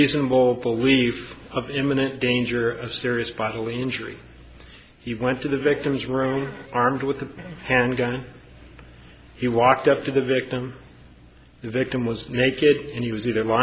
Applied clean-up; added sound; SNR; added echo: none; Fart; 19 dB; none.